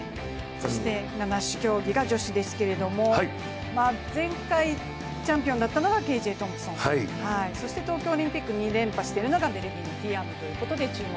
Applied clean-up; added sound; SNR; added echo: none; Bowed string instrument; 17 dB; none.